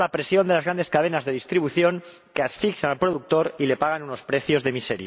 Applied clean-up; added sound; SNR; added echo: none; none; none; none.